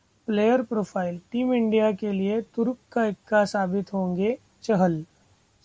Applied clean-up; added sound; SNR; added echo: none; none; none; none.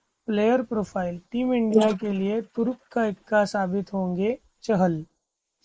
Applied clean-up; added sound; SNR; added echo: neural mask model Resemble Enhance denoiser.